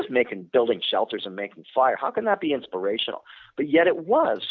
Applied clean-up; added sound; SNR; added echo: none; none; none; none.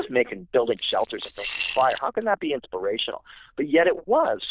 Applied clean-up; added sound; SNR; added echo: neural diffusion model UNIVERSE++.